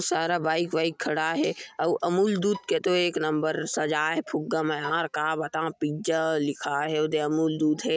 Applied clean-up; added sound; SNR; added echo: neural mask model RNNoise.